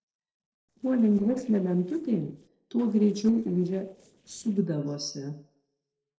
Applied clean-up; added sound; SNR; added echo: neural separator model SepFormer DNS4.